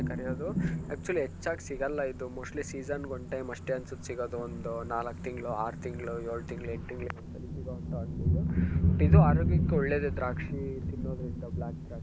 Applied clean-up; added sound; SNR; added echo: none; Thunder; -5 dB; none.